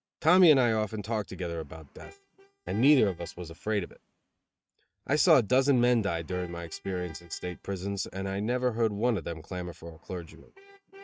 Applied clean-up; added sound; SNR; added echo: neural mask model RNNoise.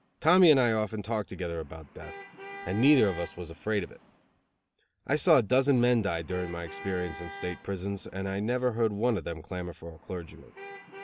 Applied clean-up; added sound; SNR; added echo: none; Traffic noise, roadway noise / Vehicle horn, car horn, honking; 18 dB; none.